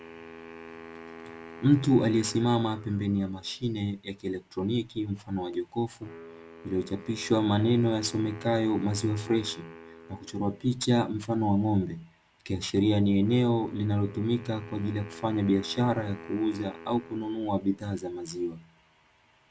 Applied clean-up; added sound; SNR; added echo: none; Wind instrument, woodwind instrument; 19 dB; none.